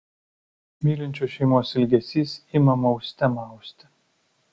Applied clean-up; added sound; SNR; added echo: none; none; none; none.